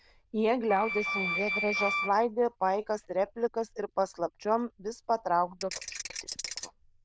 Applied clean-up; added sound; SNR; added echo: neural diffusion model UNIVERSE++.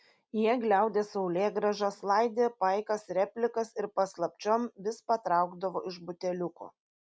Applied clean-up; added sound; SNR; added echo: none; none; none; none.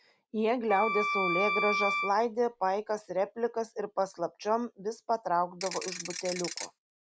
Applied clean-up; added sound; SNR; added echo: none; Ratchet, pawl / Percussion + Wind instrument, woodwind instrument; 2 dB; none.